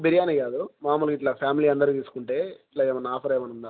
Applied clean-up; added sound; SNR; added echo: none; none; none; none.